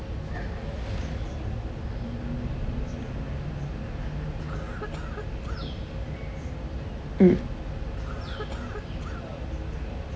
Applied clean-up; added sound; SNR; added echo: none; Cough; 14 dB; none.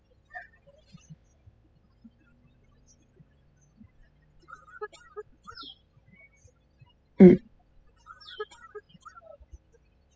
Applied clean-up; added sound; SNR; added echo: classical method spectral subtraction.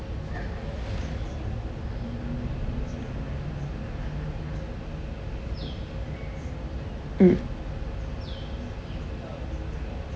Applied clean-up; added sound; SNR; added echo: none; none; none; none.